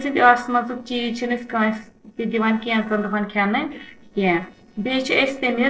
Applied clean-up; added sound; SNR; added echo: neural separator model SepFormer DNS4.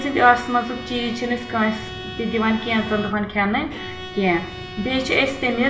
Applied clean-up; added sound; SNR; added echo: none; Bowed string instrument; 14 dB; reverberation time 0.8 s.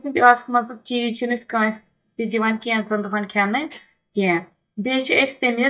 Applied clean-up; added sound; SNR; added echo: neural mask model DeepFilterNet 3.